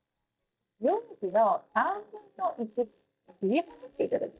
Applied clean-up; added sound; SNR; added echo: neural mask model DeepFilterNet 3.